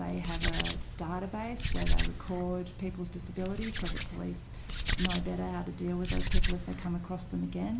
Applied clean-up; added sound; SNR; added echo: none; Hands; -4 dB; reverberation time 0.4 s.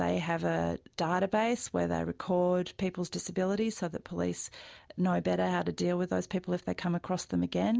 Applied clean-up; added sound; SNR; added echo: none; none; none; none.